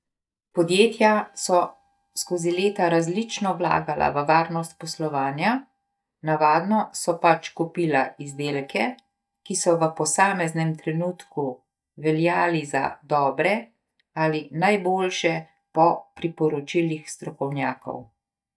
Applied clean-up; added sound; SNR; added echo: neural mask model DeepFilterNet 3.